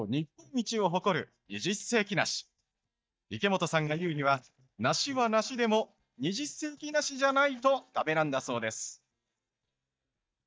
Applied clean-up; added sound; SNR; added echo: neural mask model DeepFilterNet 3.